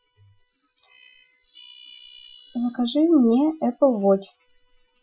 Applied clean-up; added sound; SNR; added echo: classical method Wiener filter.